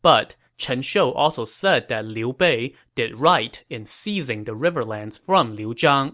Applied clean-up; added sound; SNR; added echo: none; none; none; none.